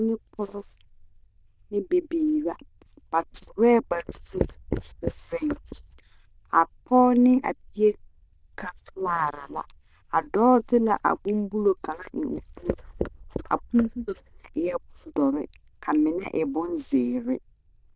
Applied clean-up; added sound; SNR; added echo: neural diffusion model UNIVERSE++.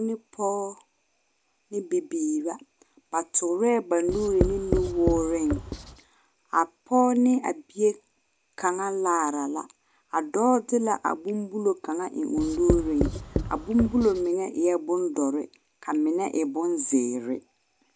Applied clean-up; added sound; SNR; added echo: none; Writing; 3 dB; none.